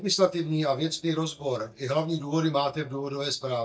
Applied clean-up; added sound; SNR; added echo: neural mask model DeepFilterNet 3.